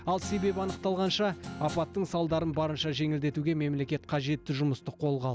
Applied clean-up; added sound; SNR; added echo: none; Guitar; 14 dB; none.